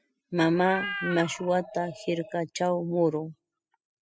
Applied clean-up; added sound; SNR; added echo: classical method spectral subtraction.